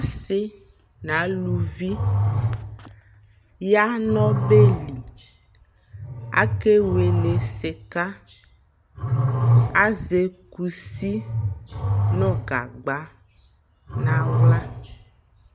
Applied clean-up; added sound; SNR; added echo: none; Growling; -1 dB; none.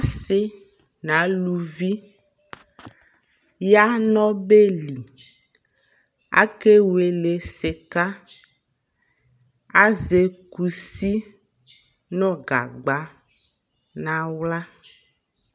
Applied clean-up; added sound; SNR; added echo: none; none; none; none.